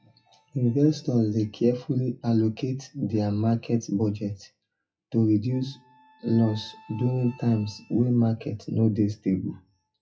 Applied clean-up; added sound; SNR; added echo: classical method WPE with log-MMSE.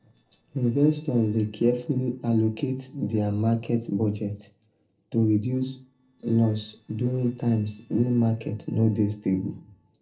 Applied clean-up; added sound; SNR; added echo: neural separator model SepFormer DNS4.